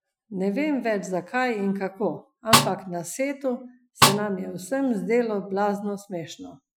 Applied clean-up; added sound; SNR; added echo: classical method Wiener filter.